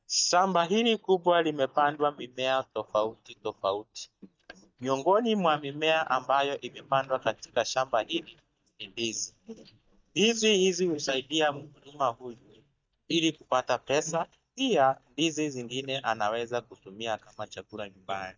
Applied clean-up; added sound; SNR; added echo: neural mask model DeepFilterNet 3.